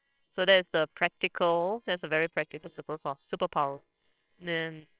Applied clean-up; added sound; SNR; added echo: neural separator model SepFormer WHAMR!.